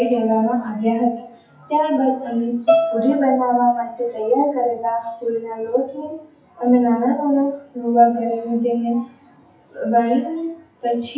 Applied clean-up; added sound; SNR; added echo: classical method WPE with log-MMSE.